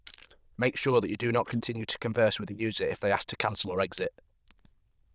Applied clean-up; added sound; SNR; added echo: neural diffusion model UNIVERSE++.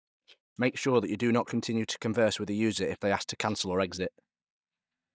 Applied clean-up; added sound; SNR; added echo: neural mask model DeepFilterNet 3.